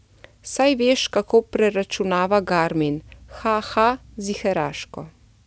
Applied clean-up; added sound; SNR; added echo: none; none; none; none.